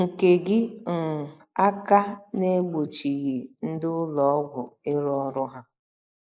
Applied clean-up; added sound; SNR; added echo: neural mask model Resemble Enhance denoiser.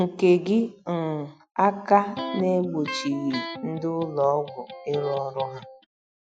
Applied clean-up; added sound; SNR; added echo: classical method Wiener filter.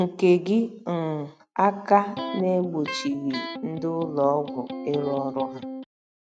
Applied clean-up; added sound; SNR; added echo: neural mask model RNNoise.